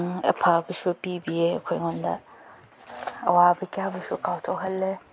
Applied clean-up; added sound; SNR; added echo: none; none; none; none.